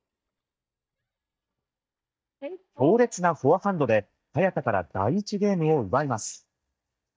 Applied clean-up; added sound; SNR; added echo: neural mask model DeepFilterNet 3.